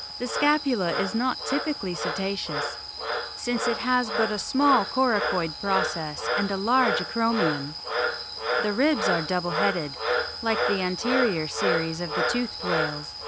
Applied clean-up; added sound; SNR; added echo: none; Frog; 2 dB; none.